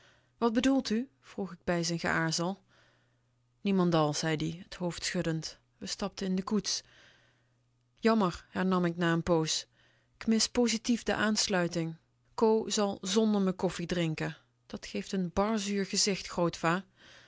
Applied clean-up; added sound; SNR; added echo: none; none; none; none.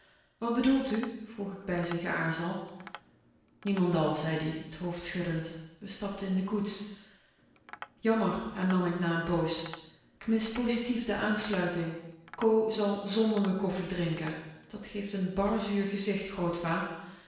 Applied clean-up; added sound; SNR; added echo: none; Tap; 19 dB; reverberation time 0.9 s.